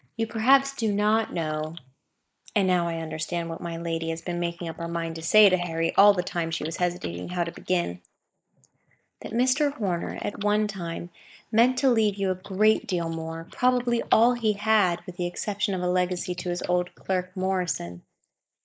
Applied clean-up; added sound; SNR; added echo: neural mask model Resemble Enhance denoiser.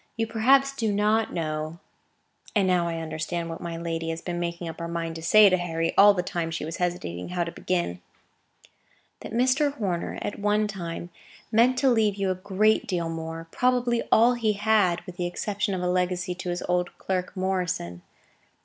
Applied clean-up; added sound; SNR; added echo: none; none; none; none.